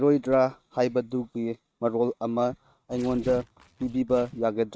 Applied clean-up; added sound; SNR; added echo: neural mask model RNNoise.